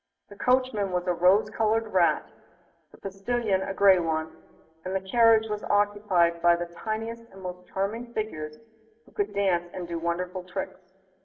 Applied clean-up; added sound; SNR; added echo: none; none; none; reverberation time 1.4 s.